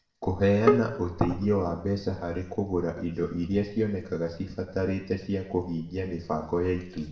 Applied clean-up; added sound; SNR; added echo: none; Bowed string instrument; 2 dB; reverberation time 0.7 s.